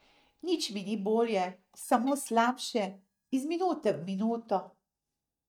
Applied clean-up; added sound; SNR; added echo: neural mask model DeepFilterNet 3.